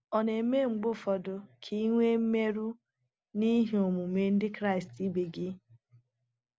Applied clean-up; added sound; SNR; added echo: none; none; none; none.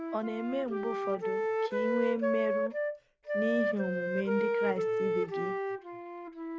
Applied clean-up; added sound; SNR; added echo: none; Wind instrument, woodwind instrument; -3 dB; none.